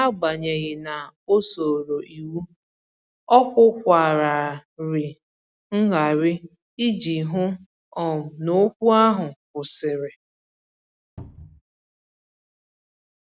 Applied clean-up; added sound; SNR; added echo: none; Cupboard open or close; 17 dB; none.